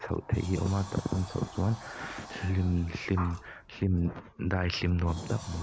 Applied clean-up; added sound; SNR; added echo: none; Sliding door; 18 dB; none.